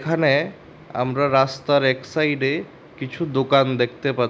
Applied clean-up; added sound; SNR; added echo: none; none; none; none.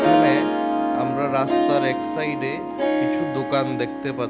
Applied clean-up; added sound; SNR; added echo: none; Harp; -5 dB; none.